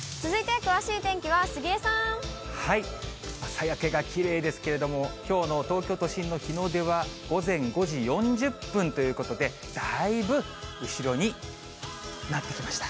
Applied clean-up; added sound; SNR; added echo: none; none; none; none.